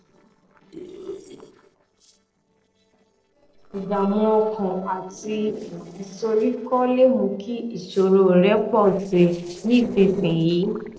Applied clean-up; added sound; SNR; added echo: neural separator model SepFormer DNS4.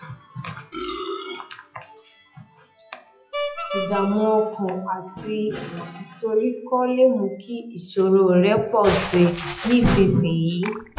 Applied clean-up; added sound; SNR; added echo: classical method WPE with log-MMSE.